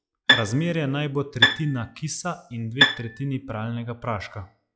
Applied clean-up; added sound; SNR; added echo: classical method log-MMSE.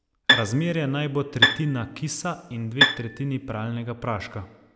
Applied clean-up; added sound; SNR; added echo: none; Bowed string instrument; -3 dB; none.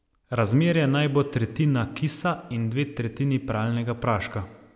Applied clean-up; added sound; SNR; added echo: none; none; none; none.